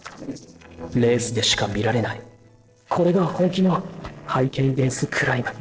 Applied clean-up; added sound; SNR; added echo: neural separator model SepFormer DNS4.